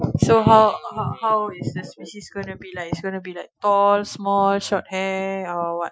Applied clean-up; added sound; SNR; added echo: classical method Wiener filter.